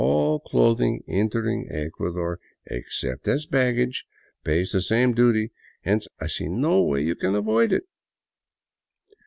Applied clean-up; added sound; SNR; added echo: none; none; none; none.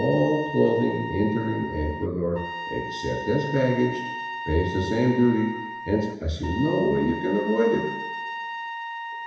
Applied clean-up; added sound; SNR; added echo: none; Trumpet; 9 dB; reverberation time 1.0 s.